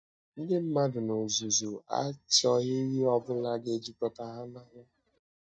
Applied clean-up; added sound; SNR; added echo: neural mask model DeepFilterNet 3.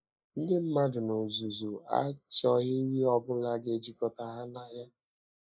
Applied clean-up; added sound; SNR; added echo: neural mask model Resemble Enhance denoiser.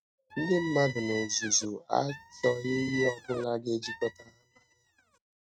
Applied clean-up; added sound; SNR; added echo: neural mask model RNNoise.